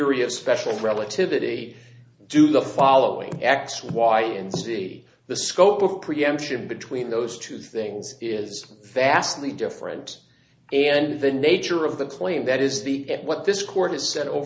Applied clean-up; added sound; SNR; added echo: none; none; none; none.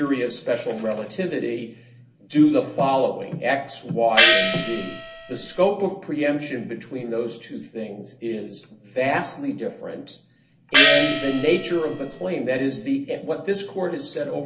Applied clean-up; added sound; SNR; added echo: none; Gong; -4 dB; reverberation time 0.2 s.